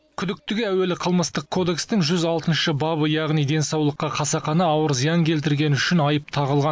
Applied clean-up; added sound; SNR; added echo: none; none; none; none.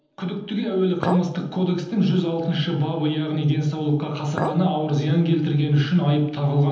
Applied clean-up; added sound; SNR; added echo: neural separator model SepFormer DNS4.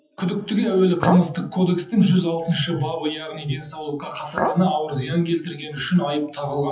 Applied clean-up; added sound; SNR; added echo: classical method WPE with log-MMSE.